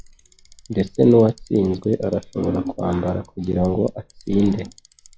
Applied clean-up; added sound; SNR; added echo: classical method log-MMSE.